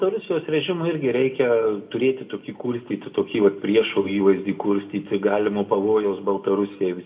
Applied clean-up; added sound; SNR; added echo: none; none; none; reverberation time 1.2 s.